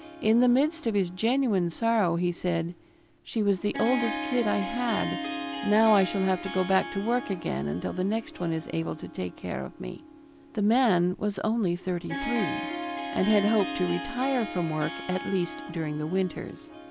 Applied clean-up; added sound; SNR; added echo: none; Harp; 10 dB; none.